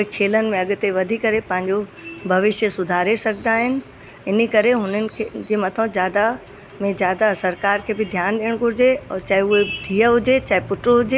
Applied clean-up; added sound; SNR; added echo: none; none; none; none.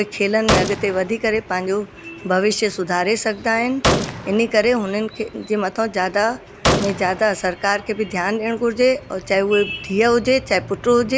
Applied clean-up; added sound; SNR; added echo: none; Gunshot, gunfire; 6 dB; none.